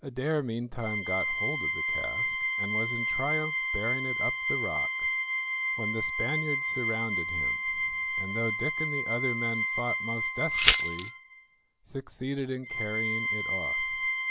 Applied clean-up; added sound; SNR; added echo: none; Organ + Glass; -5 dB; none.